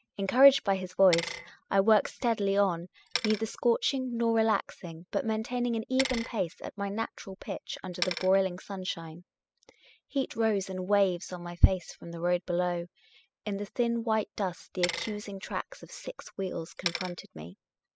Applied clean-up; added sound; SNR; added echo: classical method spectral subtraction.